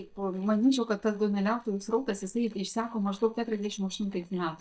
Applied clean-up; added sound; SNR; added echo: neural mask model DeepFilterNet 3.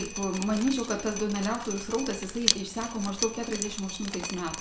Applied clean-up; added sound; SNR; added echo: none; Drip; 4 dB; reverberation time 0.6 s.